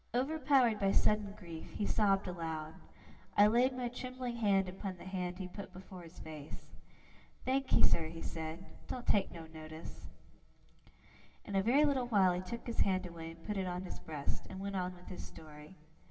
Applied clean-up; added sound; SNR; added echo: none; none; none; reverberation time 1.7 s.